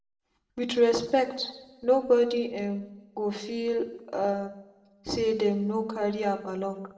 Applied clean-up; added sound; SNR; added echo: none; none; none; reverberation time 0.7 s.